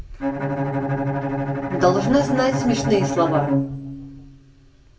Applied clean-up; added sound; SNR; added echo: none; Bowed string instrument; 1 dB; reverberation time 0.8 s.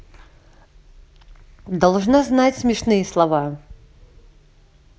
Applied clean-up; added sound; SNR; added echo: none; none; none; none.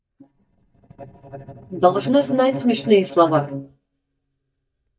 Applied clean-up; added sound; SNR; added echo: neural mask model DeepFilterNet 3.